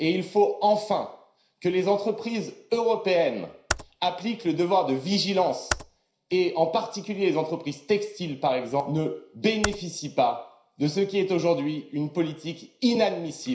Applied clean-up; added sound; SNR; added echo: none; Computer keyboard; 10 dB; reverberation time 0.5 s.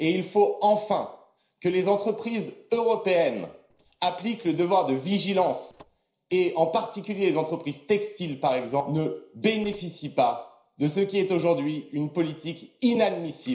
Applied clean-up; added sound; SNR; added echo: neural separator model SepFormer DNS4.